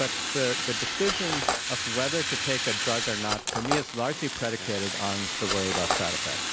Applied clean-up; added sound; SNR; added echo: none; Cutlery, silverware + Fire; -1 dB; none.